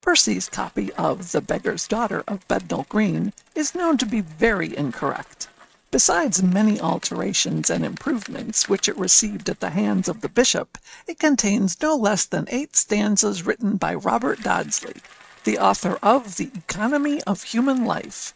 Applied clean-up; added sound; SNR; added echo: neural mask model RNNoise.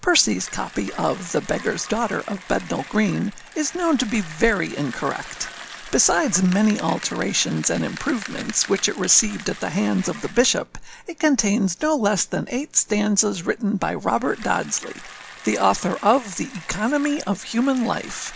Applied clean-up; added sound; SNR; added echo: none; Bicycle; 17 dB; none.